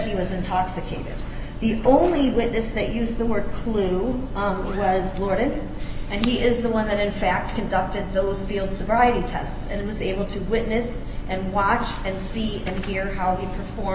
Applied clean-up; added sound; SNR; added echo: none; Zipper (clothing); 10 dB; none.